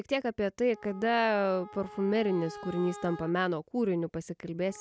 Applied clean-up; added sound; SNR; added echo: none; Wind instrument, woodwind instrument; 18 dB; none.